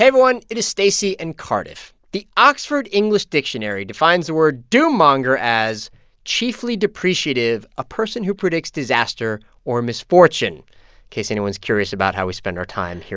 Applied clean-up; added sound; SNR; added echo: none; none; none; none.